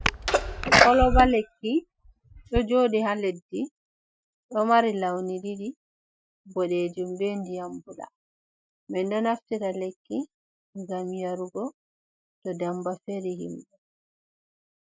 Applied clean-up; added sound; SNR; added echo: classical method Wiener filter.